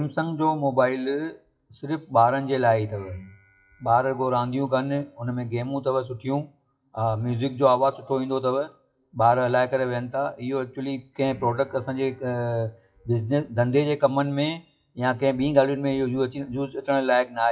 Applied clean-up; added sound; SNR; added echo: classical method WPE with log-MMSE.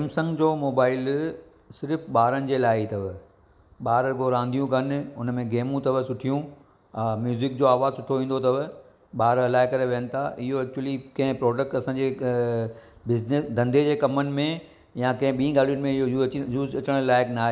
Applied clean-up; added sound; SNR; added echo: none; none; none; none.